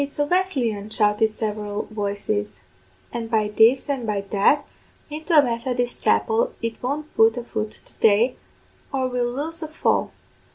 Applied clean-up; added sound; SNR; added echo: none; none; none; none.